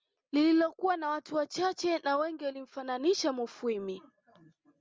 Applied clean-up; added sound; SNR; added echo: none; none; none; none.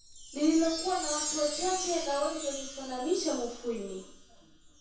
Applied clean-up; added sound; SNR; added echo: none; Chime; 7 dB; reverberation time 0.6 s.